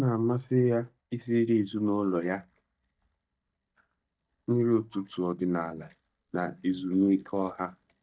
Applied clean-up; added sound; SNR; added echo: neural mask model DeepFilterNet 3.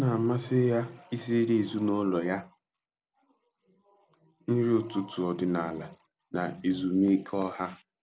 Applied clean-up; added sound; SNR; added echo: none; none; none; none.